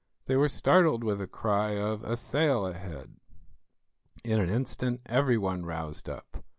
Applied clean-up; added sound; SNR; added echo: none; none; none; none.